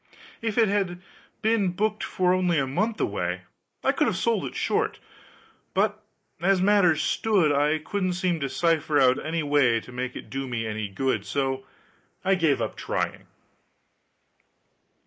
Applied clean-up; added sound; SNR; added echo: neural mask model Resemble Enhance denoiser.